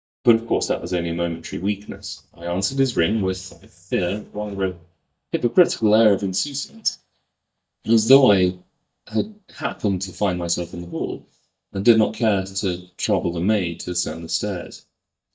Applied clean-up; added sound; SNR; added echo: neural mask model DeepFilterNet 3.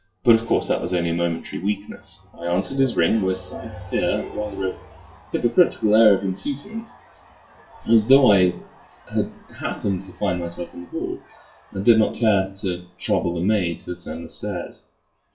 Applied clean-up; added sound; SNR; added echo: classical method WPE with log-MMSE.